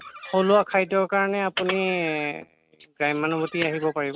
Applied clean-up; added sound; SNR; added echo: neural mask model RNNoise.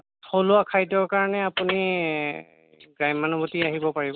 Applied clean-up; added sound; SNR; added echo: none; none; none; none.